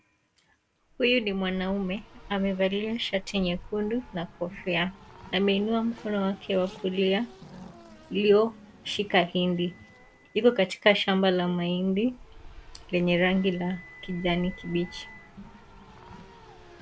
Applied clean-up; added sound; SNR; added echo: none; Race car, auto racing; 20 dB; none.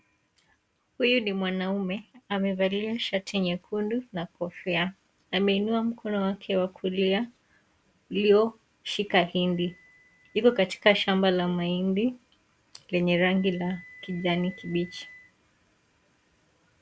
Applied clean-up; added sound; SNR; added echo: none; none; none; none.